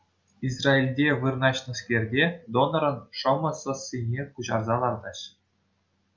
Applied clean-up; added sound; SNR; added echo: none; none; none; none.